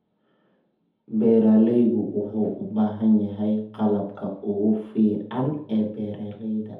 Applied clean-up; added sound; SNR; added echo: none; none; none; reverberation time 0.6 s.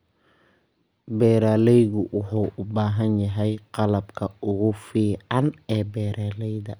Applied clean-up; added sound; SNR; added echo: none; none; none; none.